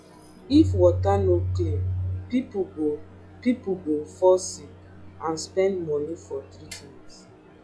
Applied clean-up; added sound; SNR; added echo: classical method log-MMSE.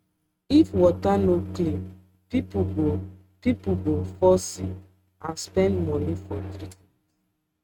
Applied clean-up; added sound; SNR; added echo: neural mask model RNNoise.